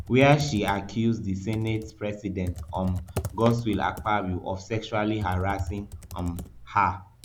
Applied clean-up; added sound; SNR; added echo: none; Hammer + Computer keyboard; 12 dB; none.